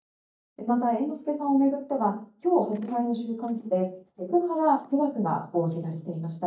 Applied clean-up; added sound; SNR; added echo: neural mask model DeepFilterNet 3.